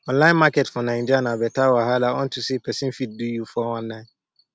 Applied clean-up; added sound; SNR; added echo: none; none; none; none.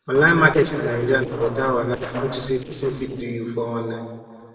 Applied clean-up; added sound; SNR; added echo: neural separator model SepFormer DNS4.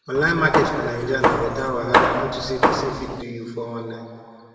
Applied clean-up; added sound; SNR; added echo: none; Hammer; -2 dB; reverberation time 2.3 s.